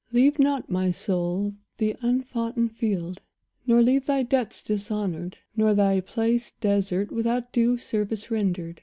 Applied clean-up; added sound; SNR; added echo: none; none; none; none.